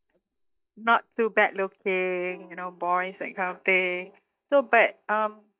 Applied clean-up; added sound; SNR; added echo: neural mask model DeepFilterNet 3.